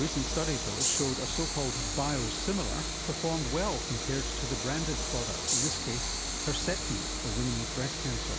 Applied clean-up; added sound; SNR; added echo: none; Train; -2 dB; none.